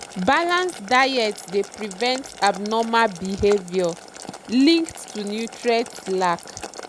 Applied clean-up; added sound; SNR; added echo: none; Boiling; 16 dB; none.